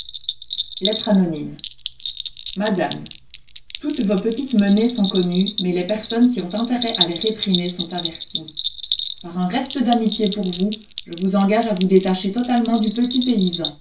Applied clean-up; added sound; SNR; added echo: none; Bell; 7 dB; reverberation time 0.2 s.